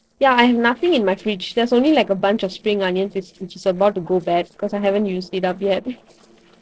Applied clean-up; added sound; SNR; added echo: neural separator model SepFormer DNS4.